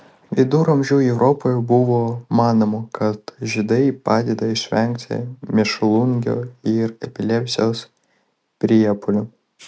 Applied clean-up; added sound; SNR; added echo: none; none; none; none.